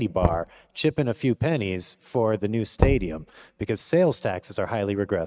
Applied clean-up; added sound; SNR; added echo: neural mask model RNNoise.